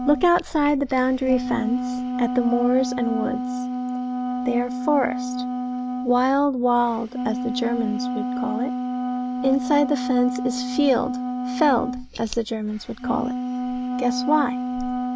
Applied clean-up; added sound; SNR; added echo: none; Wind instrument, woodwind instrument; 3 dB; none.